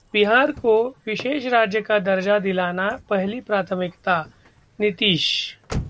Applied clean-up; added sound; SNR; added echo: none; Slam / Car; 18 dB; none.